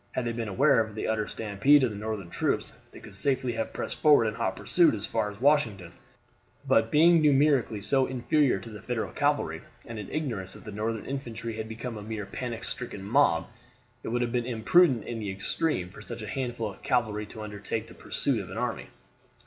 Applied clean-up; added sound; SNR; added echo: none; none; none; none.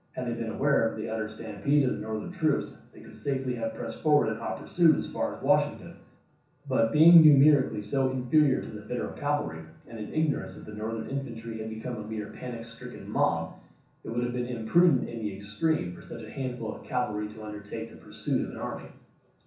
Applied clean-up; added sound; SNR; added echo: none; none; none; reverberation time 0.6 s.